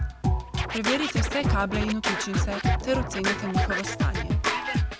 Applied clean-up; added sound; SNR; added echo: none; Scratching (performance technique); -5 dB; none.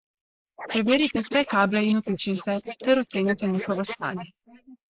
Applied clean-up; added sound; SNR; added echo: neural mask model Resemble Enhance denoiser.